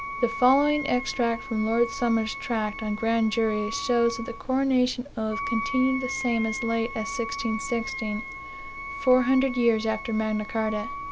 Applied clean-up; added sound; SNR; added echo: none; Wind instrument, woodwind instrument; 10 dB; none.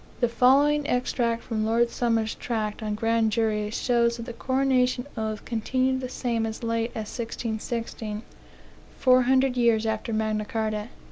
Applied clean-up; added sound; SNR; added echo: none; none; none; none.